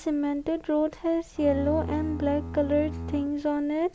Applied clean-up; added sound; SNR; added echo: none; Bowed string instrument; 8 dB; none.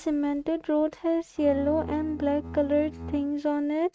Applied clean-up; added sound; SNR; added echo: neural mask model RNNoise.